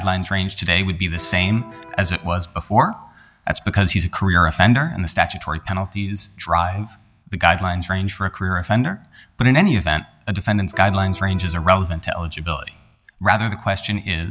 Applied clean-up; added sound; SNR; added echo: none; Electric guitar; 18 dB; none.